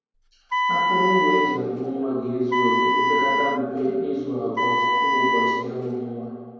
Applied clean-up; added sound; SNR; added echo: none; Wind instrument, woodwind instrument; -2 dB; reverberation time 2.2 s.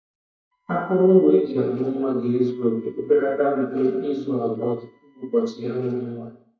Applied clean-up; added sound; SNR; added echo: neural mask model DeepFilterNet 3.